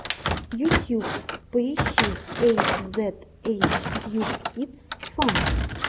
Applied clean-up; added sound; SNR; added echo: none; Thump, thud; -1 dB; none.